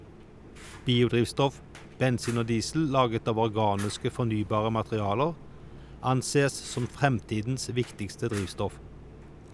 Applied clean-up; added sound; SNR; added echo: none; Fire; 17 dB; none.